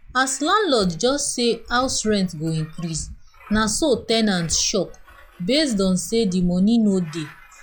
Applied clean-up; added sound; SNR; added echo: classical method log-MMSE.